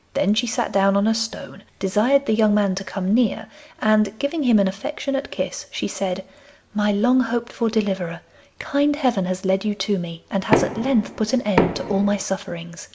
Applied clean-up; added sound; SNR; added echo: none; Knock; 3 dB; none.